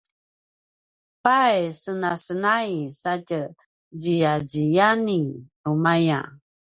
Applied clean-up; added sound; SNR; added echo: none; none; none; none.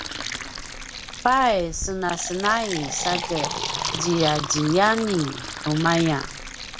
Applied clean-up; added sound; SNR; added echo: none; Fill (with liquid); 7 dB; none.